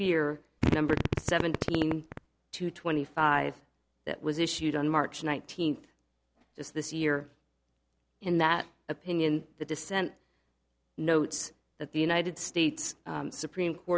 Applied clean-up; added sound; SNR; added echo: none; Fart; 0 dB; none.